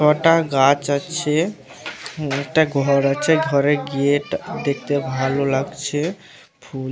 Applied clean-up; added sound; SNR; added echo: none; none; none; none.